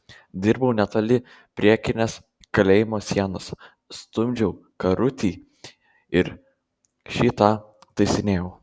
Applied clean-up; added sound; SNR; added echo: none; none; none; none.